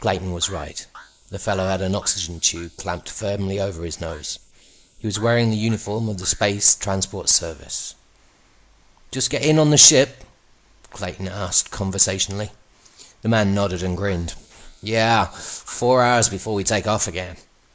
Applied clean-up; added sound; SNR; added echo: neural mask model Resemble Enhance denoiser.